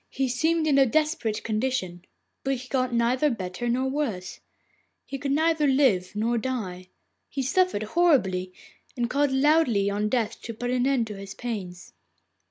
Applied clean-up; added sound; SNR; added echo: none; none; none; none.